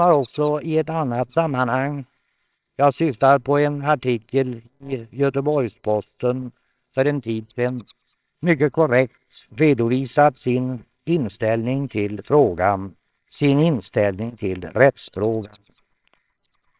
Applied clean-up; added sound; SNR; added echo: neural separator model SepFormer WHAMR!.